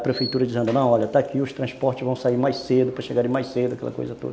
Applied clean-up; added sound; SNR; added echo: none; Chirp, tweet; 16 dB; none.